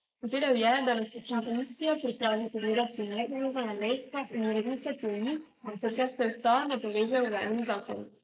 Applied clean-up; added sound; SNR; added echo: neural mask model Resemble Enhance denoiser.